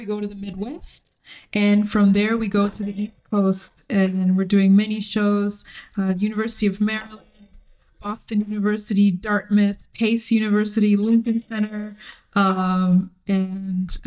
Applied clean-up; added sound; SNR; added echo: neural mask model DeepFilterNet 3.